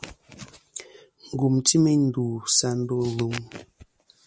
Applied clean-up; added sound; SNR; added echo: none; none; none; none.